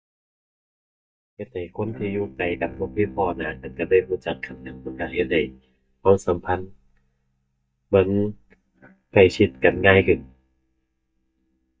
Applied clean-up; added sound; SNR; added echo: neural mask model DeepFilterNet 3.